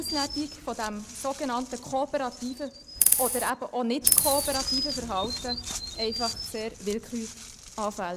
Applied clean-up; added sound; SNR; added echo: none; Chirp, tweet; -1 dB; none.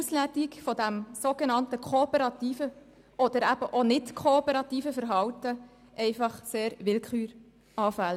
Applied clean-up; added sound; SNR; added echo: none; none; none; none.